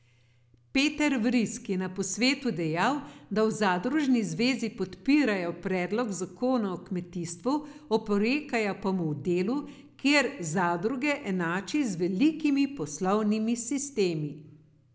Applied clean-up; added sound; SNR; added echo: none; none; none; none.